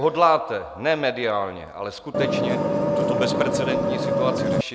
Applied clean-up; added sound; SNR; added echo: none; Vehicle; -3 dB; none.